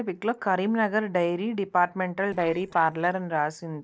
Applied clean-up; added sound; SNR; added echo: neural separator model SepFormer DNS4.